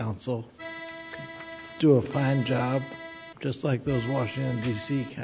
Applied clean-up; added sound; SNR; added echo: none; Accordion; 11 dB; none.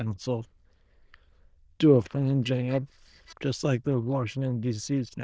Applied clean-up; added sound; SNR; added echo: neural diffusion model UNIVERSE++.